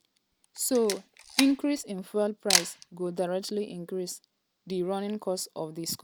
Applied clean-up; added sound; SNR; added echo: none; Camera; 3 dB; none.